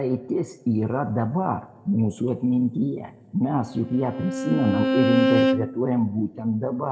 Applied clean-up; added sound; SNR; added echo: none; Bowed string instrument; 1 dB; reverberation time 1.4 s.